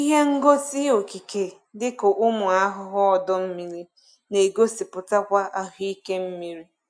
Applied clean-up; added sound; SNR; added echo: none; none; none; none.